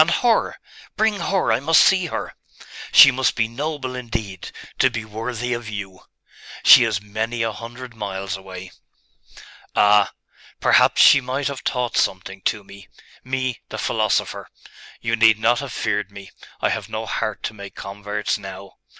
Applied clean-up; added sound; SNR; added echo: none; none; none; none.